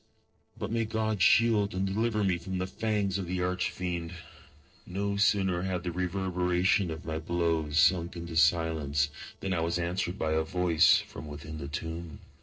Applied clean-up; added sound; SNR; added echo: neural separator model SepFormer DNS4.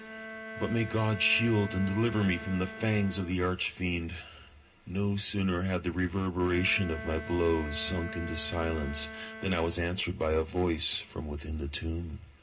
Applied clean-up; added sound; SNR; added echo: none; Bowed string instrument; 14 dB; reverberation time 0.2 s.